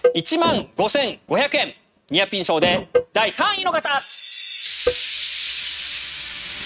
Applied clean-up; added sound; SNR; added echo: neural mask model RNNoise.